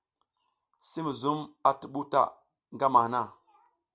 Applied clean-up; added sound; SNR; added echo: none; none; none; none.